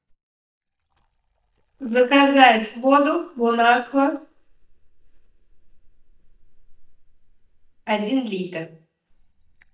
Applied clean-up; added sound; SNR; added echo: neural mask model DeepFilterNet 3.